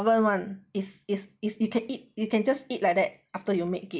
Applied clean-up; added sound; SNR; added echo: none; none; none; none.